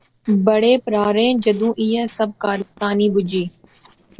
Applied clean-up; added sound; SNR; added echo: neural separator model SepFormer DNS4.